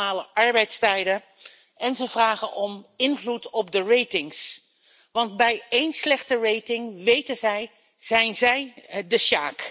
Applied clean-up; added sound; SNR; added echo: none; none; none; none.